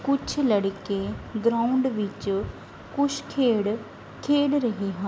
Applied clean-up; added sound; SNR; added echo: none; none; none; none.